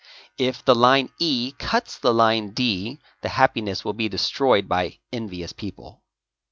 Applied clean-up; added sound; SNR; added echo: none; none; none; none.